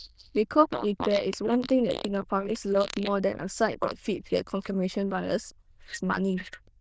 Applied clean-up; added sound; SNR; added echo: neural diffusion model UNIVERSE++.